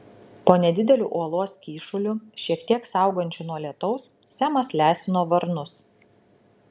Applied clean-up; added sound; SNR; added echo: none; none; none; none.